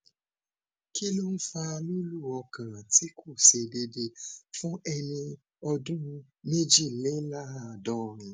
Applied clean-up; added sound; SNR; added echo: none; none; none; none.